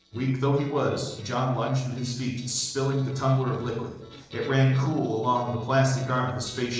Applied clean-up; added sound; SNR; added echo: neural separator model SepFormer DNS4.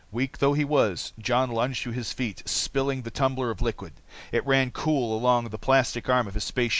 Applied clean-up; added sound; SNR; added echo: none; none; none; none.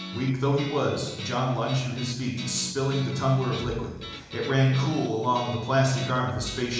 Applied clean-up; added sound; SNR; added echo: none; Guitar; 13 dB; reverberation time 1.0 s.